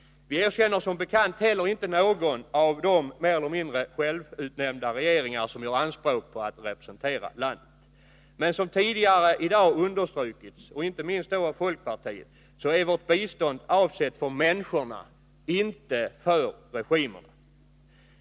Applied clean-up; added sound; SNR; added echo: none; none; none; none.